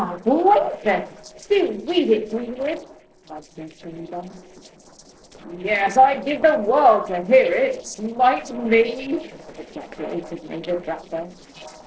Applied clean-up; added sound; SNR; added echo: neural separator model SepFormer DNS4.